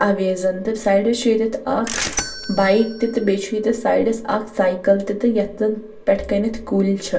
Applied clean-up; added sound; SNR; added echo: none; Bell / Mechanisms; 12 dB; reverberation time 0.1 s.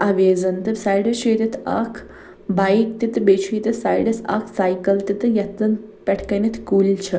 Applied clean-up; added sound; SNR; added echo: none; none; none; none.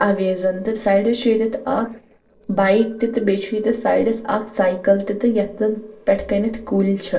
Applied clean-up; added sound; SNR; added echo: neural separator model SepFormer DNS4.